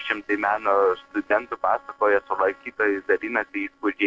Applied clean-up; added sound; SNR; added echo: neural separator model SepFormer DNS4.